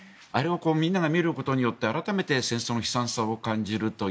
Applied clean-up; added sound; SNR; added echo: none; none; none; none.